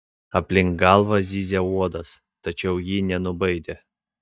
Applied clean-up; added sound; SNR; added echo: neural mask model DeepFilterNet 3.